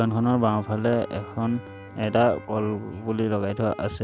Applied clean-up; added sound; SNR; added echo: none; Bowed string instrument + Wind instrument, woodwind instrument; 17 dB; none.